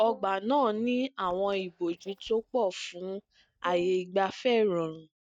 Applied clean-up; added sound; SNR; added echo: neural mask model DeepFilterNet 3.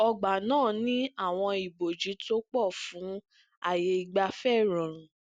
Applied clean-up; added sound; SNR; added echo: none; none; none; none.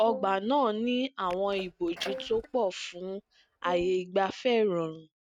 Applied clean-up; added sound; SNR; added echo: neural mask model RNNoise.